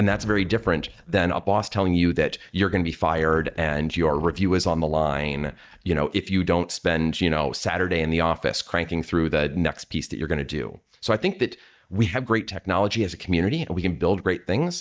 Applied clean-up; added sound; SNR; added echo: neural mask model DeepFilterNet 3.